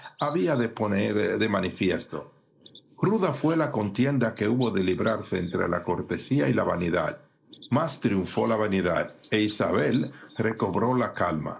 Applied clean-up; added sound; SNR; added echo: neural mask model Resemble Enhance denoiser.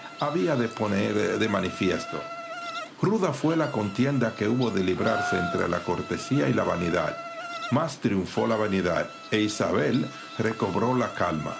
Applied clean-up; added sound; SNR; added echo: none; Gasp + Insect; 11 dB; none.